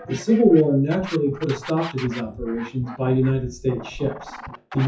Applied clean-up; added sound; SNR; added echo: classical method WPE with log-MMSE.